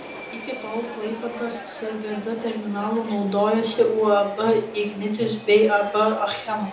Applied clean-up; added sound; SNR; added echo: none; Subway, metro, underground; 15 dB; reverberation time 0.6 s.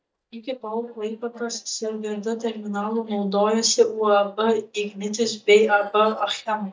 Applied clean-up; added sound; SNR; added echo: neural mask model DeepFilterNet 3.